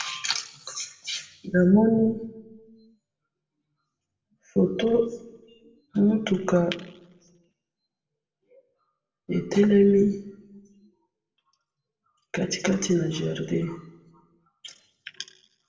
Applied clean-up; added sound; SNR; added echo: none; none; none; reverberation time 0.6 s.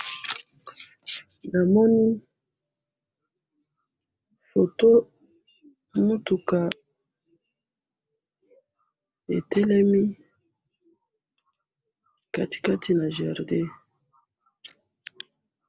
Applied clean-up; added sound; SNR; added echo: none; none; none; none.